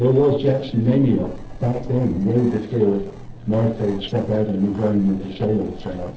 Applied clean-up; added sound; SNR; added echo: neural separator model SepFormer DNS4.